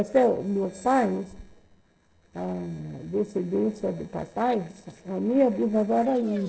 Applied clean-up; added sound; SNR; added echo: neural separator model SepFormer DNS4.